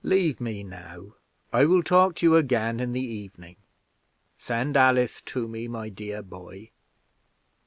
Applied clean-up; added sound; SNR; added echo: none; none; none; none.